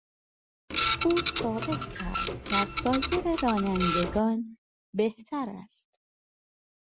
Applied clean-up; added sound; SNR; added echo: none; Printer; 1 dB; none.